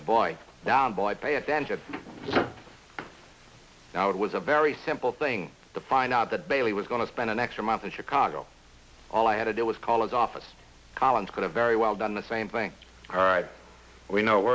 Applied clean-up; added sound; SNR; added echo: none; none; none; none.